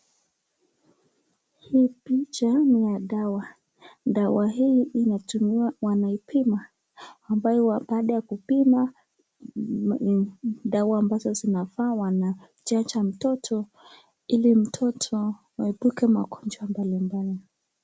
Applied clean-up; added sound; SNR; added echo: none; none; none; none.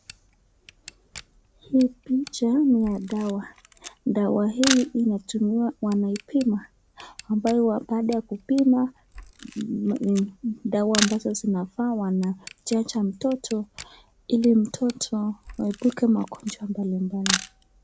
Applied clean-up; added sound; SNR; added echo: none; Camera; 13 dB; none.